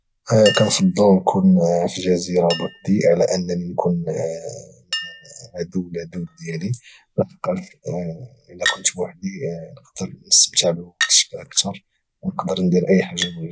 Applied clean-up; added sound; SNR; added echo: none; Chink, clink; 13 dB; none.